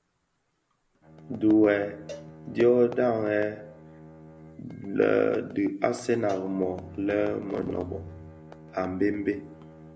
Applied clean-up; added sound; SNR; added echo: none; Bowed string instrument + Cowbell; 20 dB; none.